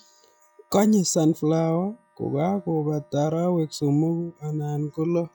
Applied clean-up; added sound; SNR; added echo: classical method log-MMSE.